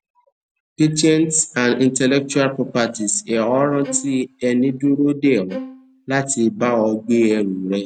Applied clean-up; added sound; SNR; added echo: none; Bowed string instrument; 15 dB; none.